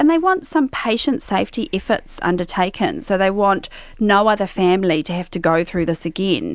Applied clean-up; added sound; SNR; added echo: none; none; none; none.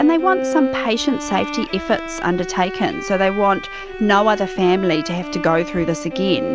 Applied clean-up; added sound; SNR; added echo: none; Bowed string instrument; 8 dB; none.